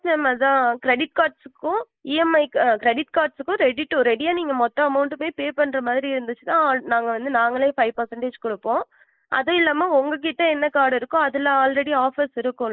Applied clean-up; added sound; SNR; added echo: neural mask model Resemble Enhance denoiser.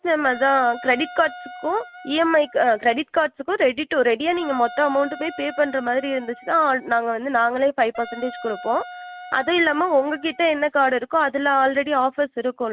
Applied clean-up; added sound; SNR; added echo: none; Wind instrument, woodwind instrument; 17 dB; none.